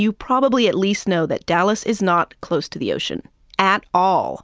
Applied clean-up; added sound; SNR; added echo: none; none; none; none.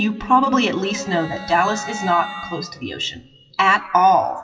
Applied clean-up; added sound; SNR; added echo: classical method WPE with log-MMSE.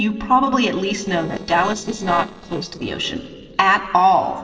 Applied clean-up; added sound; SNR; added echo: neural separator model SepFormer DNS4.